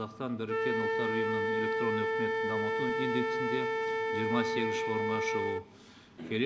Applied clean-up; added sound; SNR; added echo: none; Wind instrument, woodwind instrument; -4 dB; none.